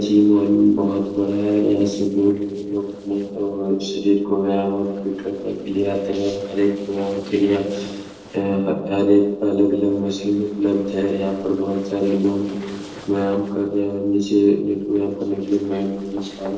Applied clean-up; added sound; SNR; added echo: neural separator model SepFormer DNS4.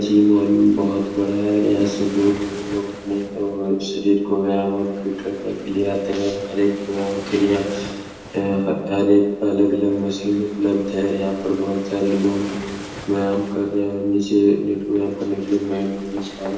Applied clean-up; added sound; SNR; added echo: none; Waves, surf; 18 dB; reverberation time 1.0 s.